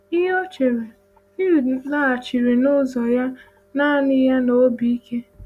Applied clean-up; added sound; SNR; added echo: none; none; none; none.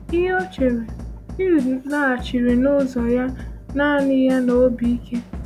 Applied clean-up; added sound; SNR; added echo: none; Drum / Drum kit; 13 dB; none.